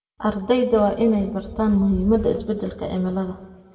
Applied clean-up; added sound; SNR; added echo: none; none; none; reverberation time 1.3 s.